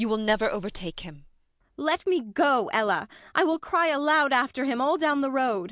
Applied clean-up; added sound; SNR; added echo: none; none; none; none.